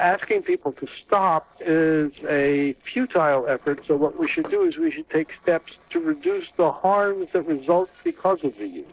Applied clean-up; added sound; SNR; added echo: neural separator model SepFormer DNS4.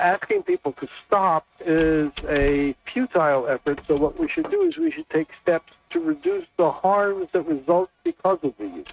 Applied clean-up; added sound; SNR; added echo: neural mask model RNNoise.